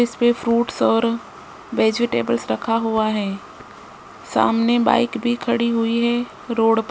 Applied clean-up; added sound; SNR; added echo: none; none; none; none.